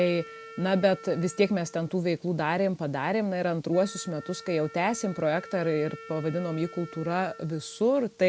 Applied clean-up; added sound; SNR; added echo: none; Wind instrument, woodwind instrument; 19 dB; none.